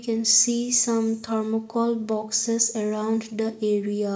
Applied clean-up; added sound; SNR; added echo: none; none; none; reverberation time 1.6 s.